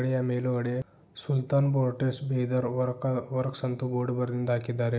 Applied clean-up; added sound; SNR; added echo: none; none; none; none.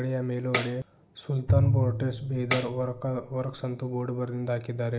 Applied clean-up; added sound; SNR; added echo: none; Bowed string instrument + Tambourine; 0 dB; none.